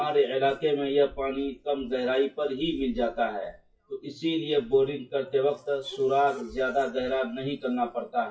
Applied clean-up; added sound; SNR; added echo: classical method WPE with log-MMSE.